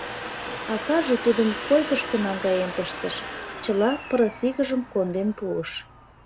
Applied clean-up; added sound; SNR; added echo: none; Domestic sounds, home sounds; 9 dB; none.